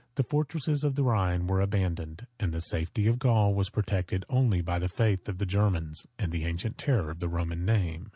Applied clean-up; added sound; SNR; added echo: none; none; none; none.